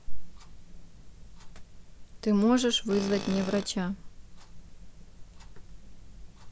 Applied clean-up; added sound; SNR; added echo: none; Tools; 11 dB; none.